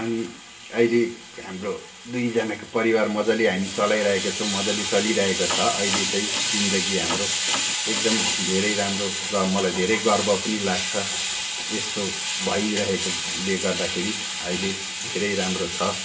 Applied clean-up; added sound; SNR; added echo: none; Door; 12 dB; reverberation time 0.6 s.